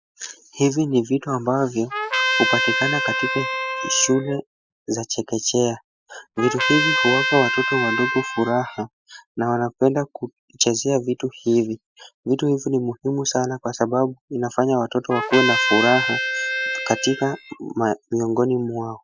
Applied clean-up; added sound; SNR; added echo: classical method Wiener filter.